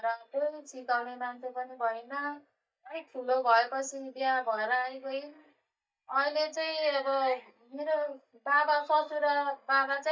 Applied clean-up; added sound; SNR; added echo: neural mask model DeepFilterNet 3.